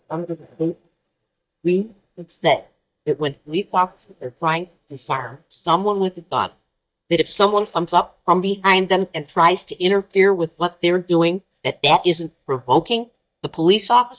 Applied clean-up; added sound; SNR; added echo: neural mask model DeepFilterNet 3.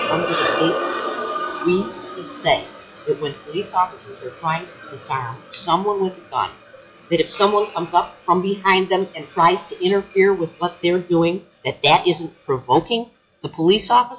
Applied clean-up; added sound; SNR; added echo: classical method log-MMSE.